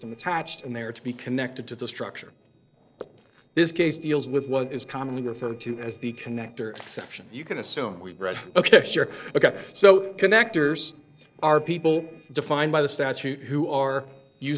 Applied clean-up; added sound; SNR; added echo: neural separator model SepFormer DNS4.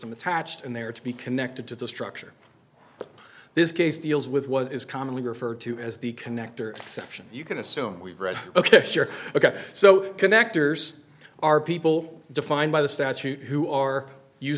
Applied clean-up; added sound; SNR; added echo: none; none; none; none.